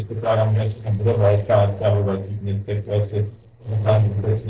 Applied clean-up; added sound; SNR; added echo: neural separator model SepFormer DNS4.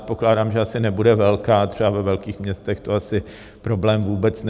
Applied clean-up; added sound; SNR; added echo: none; none; none; none.